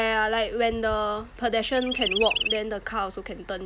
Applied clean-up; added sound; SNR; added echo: none; Chirp, tweet; 3 dB; none.